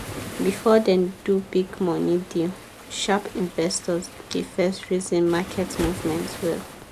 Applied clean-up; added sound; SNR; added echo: none; Waves, surf; 14 dB; none.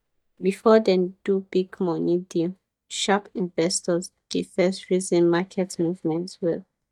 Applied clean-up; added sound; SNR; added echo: neural mask model DeepFilterNet 3.